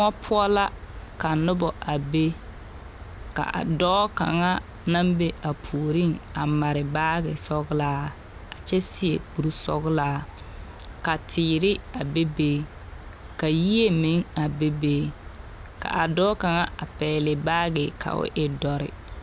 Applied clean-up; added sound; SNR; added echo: none; Cricket; 14 dB; none.